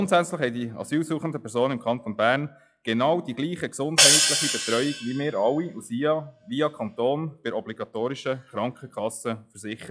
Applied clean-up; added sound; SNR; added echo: classical method log-MMSE.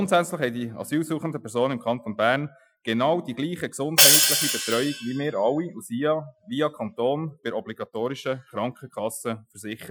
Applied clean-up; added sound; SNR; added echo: classical method Wiener filter.